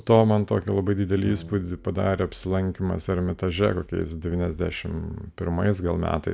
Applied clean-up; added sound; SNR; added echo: none; Bowed string instrument; 19 dB; none.